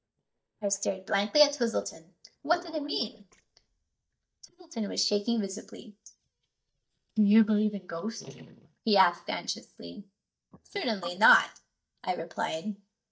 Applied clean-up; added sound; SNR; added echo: neural mask model DeepFilterNet 3.